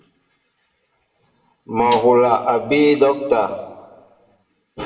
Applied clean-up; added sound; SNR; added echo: none; Snare drum; 15 dB; reverberation time 1.5 s.